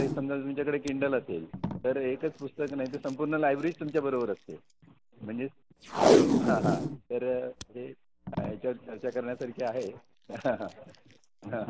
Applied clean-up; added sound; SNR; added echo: none; Packing tape, duct tape; 0 dB; none.